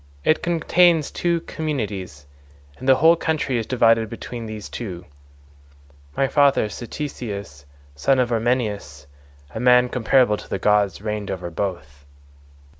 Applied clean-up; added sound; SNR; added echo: none; none; none; none.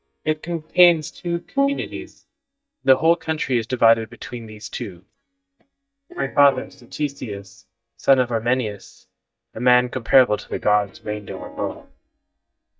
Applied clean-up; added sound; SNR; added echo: neural mask model DeepFilterNet 3.